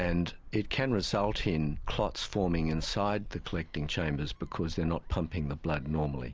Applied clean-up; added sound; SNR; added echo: none; Gull, seagull; 9 dB; none.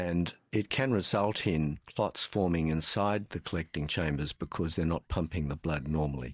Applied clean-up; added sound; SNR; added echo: neural mask model DeepFilterNet 3.